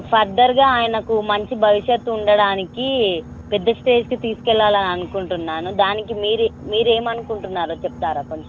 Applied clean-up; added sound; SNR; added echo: none; Boat, Water vehicle; 18 dB; none.